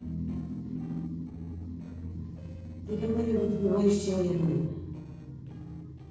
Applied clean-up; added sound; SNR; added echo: neural separator model SepFormer DNS4.